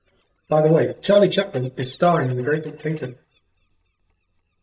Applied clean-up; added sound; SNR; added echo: neural mask model DeepFilterNet 3.